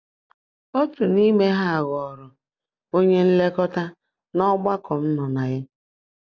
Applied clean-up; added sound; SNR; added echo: none; none; none; none.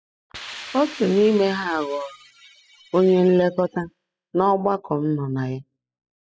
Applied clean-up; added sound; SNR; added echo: classical method spectral subtraction.